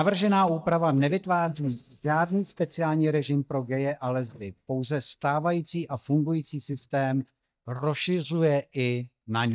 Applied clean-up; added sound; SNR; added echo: neural mask model DeepFilterNet 3.